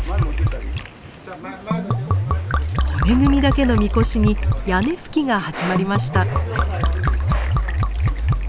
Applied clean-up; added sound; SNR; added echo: none; Liquid; -3 dB; none.